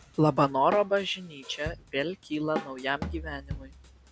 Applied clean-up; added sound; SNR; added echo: none; Drum kit; 12 dB; none.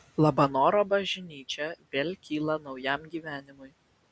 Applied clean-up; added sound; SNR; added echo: none; none; none; none.